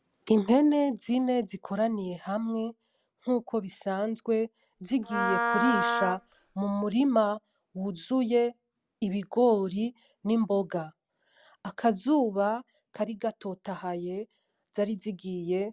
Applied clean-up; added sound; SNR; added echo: none; Wind instrument, woodwind instrument; 1 dB; none.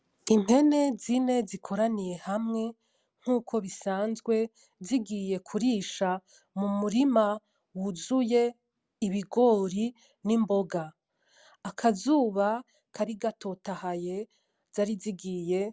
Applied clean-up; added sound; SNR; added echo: none; none; none; none.